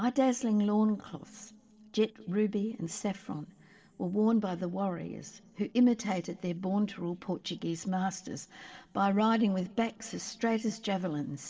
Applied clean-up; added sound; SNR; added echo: none; none; none; reverberation time 2.4 s.